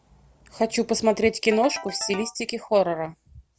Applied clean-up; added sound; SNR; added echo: none; Ringtone / Keyboard (musical); 17 dB; none.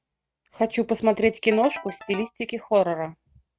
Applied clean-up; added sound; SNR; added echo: neural mask model RNNoise.